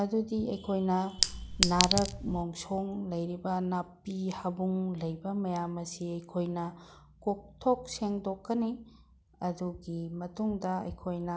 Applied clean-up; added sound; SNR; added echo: none; Chink, clink; -2 dB; none.